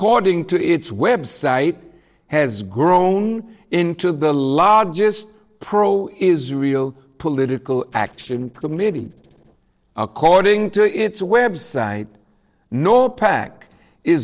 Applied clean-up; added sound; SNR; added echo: neural separator model SepFormer DNS4.